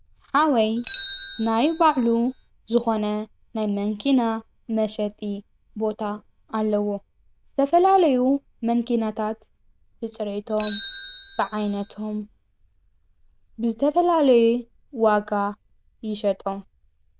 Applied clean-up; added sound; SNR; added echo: neural diffusion model UNIVERSE++.